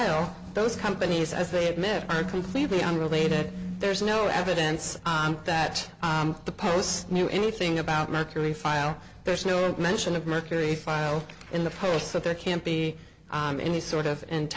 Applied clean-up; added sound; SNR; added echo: none; none; none; none.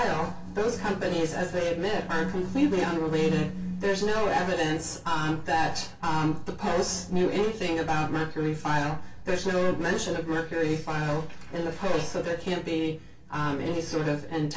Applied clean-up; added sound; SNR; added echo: none; none; none; reverberation time 0.2 s.